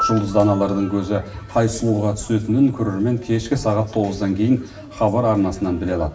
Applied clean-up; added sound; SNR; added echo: none; Piano; 16 dB; reverberation time 0.6 s.